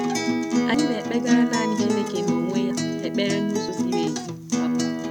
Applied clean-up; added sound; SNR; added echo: none; Acoustic guitar; -5 dB; none.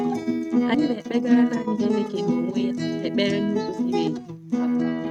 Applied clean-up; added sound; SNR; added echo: neural mask model RNNoise.